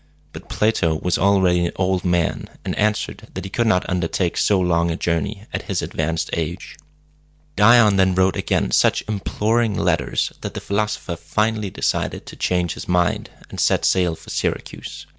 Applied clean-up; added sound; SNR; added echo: none; none; none; none.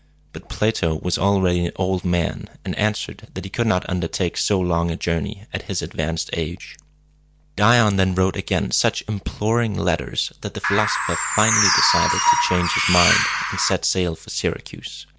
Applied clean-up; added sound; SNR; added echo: none; Bird; -2 dB; none.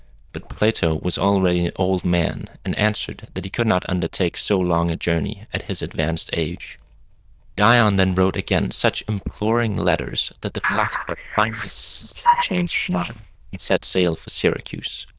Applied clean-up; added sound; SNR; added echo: neural diffusion model UNIVERSE++.